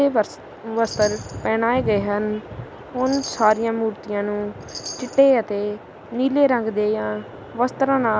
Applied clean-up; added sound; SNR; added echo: none; Chime; 18 dB; none.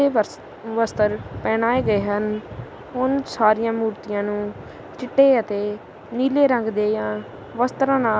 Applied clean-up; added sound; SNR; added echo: none; none; none; none.